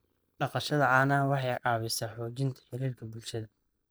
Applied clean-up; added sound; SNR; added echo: neural mask model DeepFilterNet 3.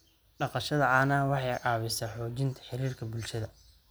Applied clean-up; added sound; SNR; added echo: none; none; none; none.